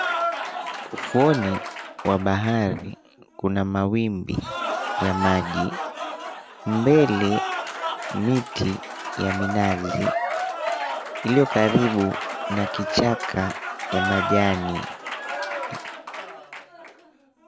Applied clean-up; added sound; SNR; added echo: none; Applause / Cheering; 5 dB; none.